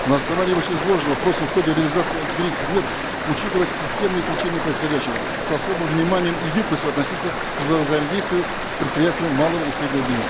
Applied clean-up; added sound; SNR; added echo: none; Stream; 3 dB; none.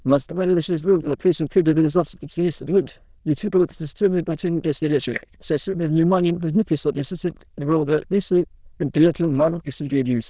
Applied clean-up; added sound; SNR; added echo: neural diffusion model UNIVERSE++.